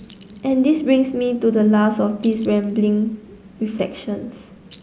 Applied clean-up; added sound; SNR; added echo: none; Chink, clink; 17 dB; none.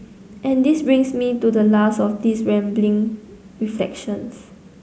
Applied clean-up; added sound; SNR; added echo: none; none; none; none.